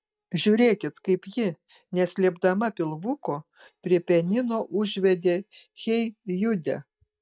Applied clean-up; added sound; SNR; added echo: neural mask model DeepFilterNet 3.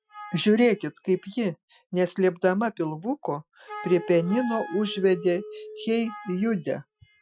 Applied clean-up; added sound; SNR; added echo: classical method Wiener filter.